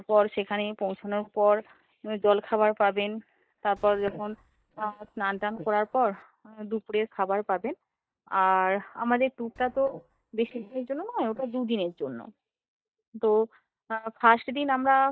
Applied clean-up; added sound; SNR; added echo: neural mask model DeepFilterNet 3.